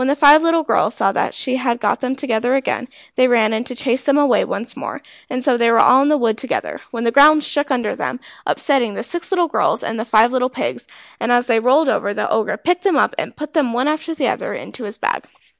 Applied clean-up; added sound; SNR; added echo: none; none; none; none.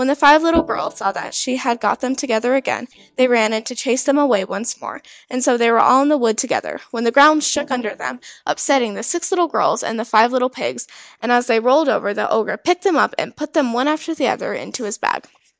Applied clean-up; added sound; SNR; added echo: neural mask model DeepFilterNet 3.